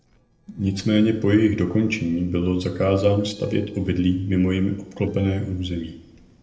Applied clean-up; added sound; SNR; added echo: neural separator model SepFormer DNS4.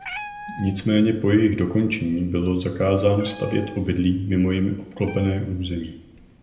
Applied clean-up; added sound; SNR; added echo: none; Meow; 20 dB; reverberation time 0.7 s.